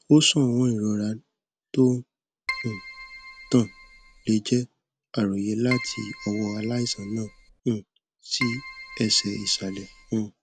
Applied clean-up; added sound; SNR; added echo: none; Keyboard (musical); 12 dB; none.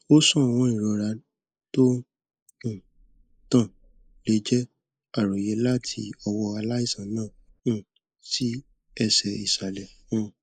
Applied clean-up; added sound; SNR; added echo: neural mask model Resemble Enhance denoiser.